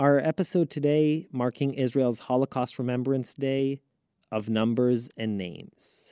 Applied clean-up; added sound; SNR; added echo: none; none; none; none.